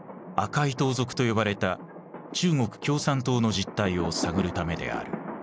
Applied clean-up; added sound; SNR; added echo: none; none; none; none.